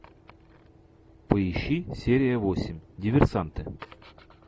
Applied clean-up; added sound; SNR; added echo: none; none; none; none.